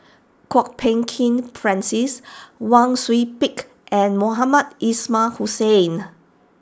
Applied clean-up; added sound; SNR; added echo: none; none; none; none.